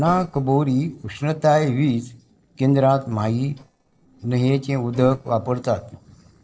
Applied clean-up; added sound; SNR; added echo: neural separator model SepFormer DNS4.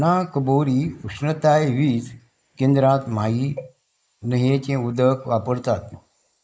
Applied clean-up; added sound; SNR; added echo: neural mask model Resemble Enhance denoiser.